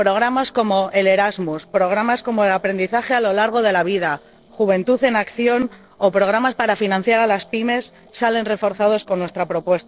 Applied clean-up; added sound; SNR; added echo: neural separator model SepFormer DNS4.